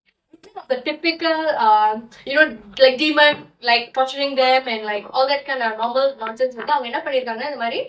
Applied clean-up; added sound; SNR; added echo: neural mask model DeepFilterNet 3.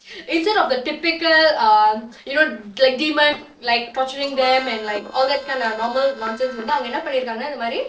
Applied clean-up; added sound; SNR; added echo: neural separator model SepFormer DNS4.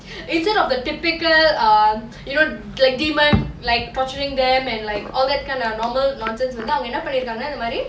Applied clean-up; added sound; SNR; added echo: none; none; none; none.